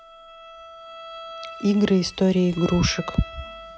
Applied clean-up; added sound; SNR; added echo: none; Bowed string instrument; 15 dB; none.